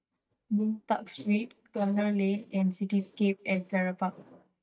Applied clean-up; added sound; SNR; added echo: neural mask model DeepFilterNet 3.